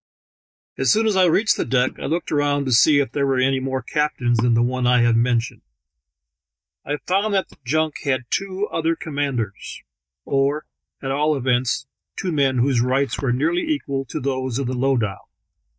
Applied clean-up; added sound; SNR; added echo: neural mask model DeepFilterNet 3.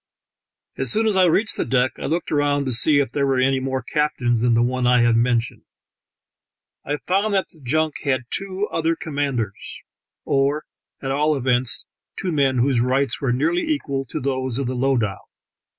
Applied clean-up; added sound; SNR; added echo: none; none; none; none.